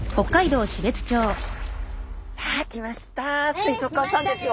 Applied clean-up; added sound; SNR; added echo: none; none; none; none.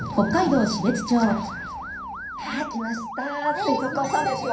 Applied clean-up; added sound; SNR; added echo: none; Motor vehicle (road) / Siren; 10 dB; reverberation time 0.6 s.